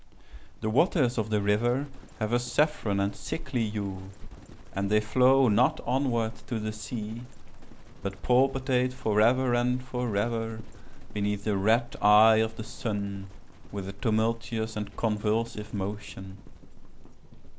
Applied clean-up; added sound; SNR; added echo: none; Livestock, farm animals, working animals; 13 dB; none.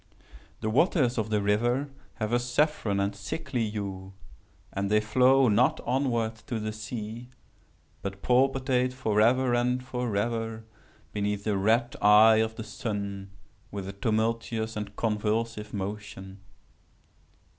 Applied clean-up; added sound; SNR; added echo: none; none; none; none.